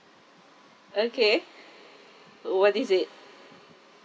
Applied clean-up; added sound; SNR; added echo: none; none; none; none.